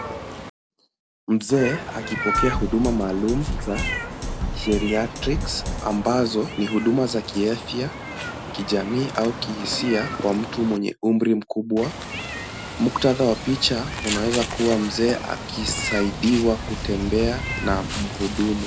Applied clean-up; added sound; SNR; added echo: none; Meow + Drum kit; 6 dB; none.